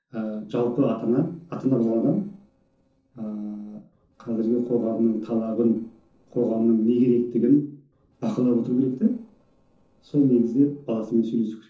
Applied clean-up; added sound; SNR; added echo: neural separator model SepFormer DNS4.